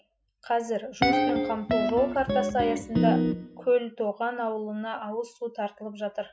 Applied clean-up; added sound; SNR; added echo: none; Guitar; -2 dB; none.